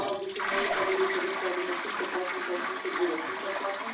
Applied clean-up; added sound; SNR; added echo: none; Toilet flush; -1 dB; reverberation time 0.6 s.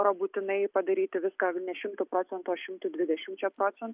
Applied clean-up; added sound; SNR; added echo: none; none; none; none.